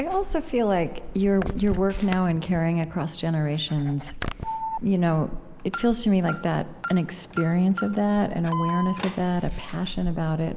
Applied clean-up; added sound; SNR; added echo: none; Alarm; 9 dB; none.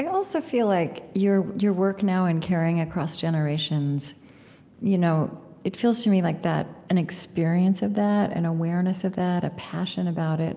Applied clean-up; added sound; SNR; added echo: none; none; none; none.